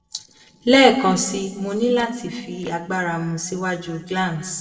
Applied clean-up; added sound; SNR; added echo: neural separator model SepFormer DNS4.